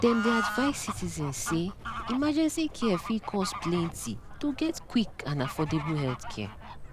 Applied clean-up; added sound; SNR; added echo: none; Bird / Fowl; 7 dB; none.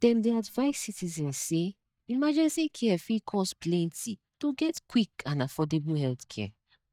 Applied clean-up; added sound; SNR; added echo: neural mask model DeepFilterNet 3.